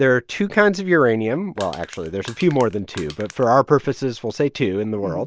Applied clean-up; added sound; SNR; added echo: none; Crushing; 19 dB; none.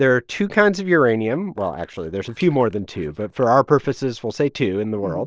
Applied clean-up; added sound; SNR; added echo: neural separator model SepFormer DNS4.